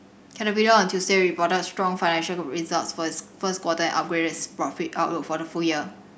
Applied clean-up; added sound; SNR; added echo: none; none; none; none.